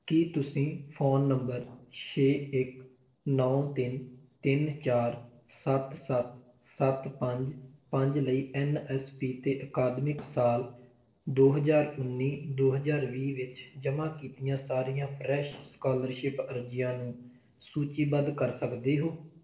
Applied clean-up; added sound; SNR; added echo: neural separator model SepFormer DNS4.